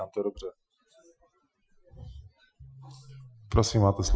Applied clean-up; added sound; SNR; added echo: classical method Wiener filter.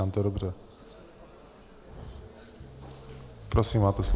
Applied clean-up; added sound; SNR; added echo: none; Crackle; 19 dB; none.